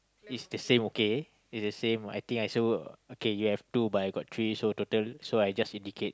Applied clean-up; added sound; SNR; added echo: none; none; none; none.